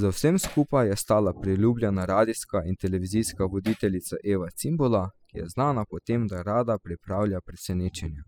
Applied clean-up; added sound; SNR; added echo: classical method spectral subtraction.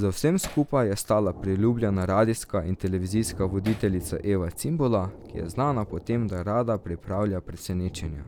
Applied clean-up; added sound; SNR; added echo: none; Hammer + Thunder; 17 dB; none.